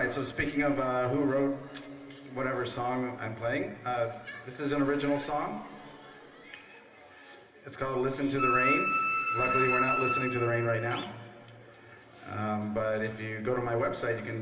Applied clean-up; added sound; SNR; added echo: none; Bowed string instrument; -3 dB; reverberation time 2.2 s.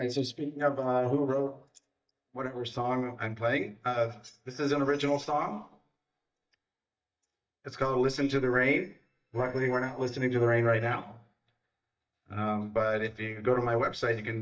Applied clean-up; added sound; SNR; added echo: neural mask model DeepFilterNet 3.